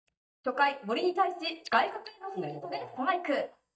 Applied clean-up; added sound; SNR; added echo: neural mask model DeepFilterNet 3.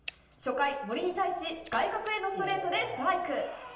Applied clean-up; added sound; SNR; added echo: none; Scissors; 14 dB; reverberation time 0.9 s.